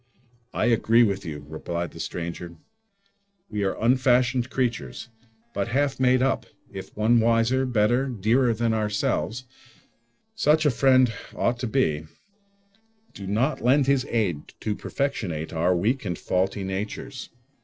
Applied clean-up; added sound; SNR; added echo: neural separator model SepFormer DNS4.